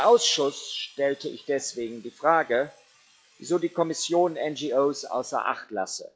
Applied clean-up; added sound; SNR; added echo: classical method log-MMSE.